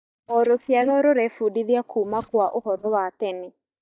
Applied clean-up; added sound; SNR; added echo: neural mask model DeepFilterNet 3.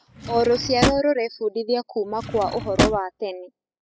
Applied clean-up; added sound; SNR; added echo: classical method spectral subtraction.